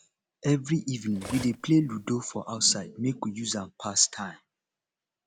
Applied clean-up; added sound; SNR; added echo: none; Cutlery, silverware; 14 dB; none.